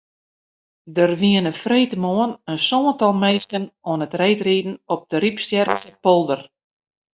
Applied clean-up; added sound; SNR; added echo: neural mask model DeepFilterNet 3.